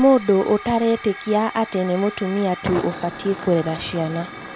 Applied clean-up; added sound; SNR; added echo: none; Hiss / Fire; 13 dB; none.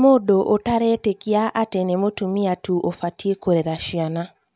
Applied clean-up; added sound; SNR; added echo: none; none; none; none.